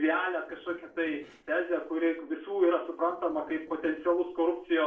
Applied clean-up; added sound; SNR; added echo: neural separator model SepFormer DNS4.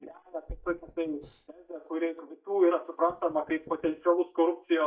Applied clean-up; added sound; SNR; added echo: neural mask model DeepFilterNet 3.